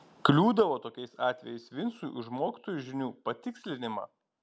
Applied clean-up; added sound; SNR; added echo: none; none; none; none.